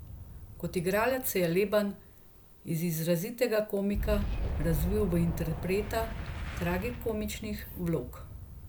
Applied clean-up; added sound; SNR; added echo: none; Boom; 6 dB; none.